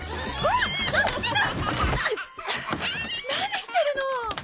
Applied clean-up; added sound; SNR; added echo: none; Thump, thud; 11 dB; none.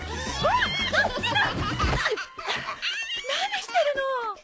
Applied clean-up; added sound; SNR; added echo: none; none; none; none.